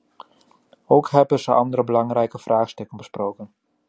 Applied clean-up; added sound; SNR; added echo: none; none; none; none.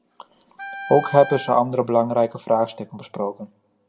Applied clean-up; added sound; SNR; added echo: none; Wind instrument, woodwind instrument; 14 dB; reverberation time 0.3 s.